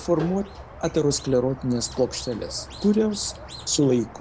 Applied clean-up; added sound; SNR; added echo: none; Squeak; 15 dB; none.